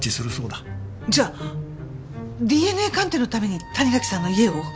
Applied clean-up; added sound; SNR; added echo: none; none; none; none.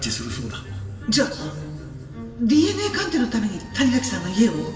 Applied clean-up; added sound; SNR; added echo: none; none; none; reverberation time 2.1 s.